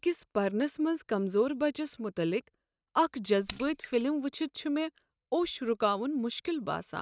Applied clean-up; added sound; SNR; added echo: neural mask model RNNoise.